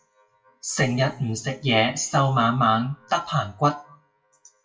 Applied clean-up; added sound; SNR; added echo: classical method WPE with log-MMSE.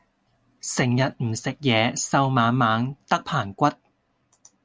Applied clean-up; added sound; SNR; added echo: none; none; none; none.